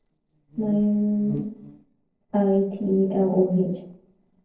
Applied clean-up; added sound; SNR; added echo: neural separator model SepFormer DNS4.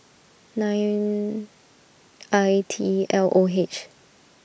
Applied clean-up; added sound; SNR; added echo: none; none; none; none.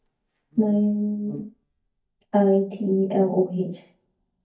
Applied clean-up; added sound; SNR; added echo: neural mask model DeepFilterNet 3.